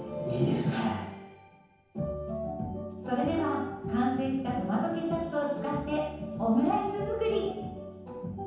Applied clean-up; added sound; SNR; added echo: none; none; none; reverberation time 0.9 s.